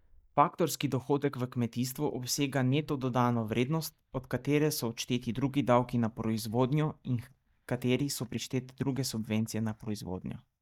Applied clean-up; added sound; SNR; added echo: neural mask model DeepFilterNet 3.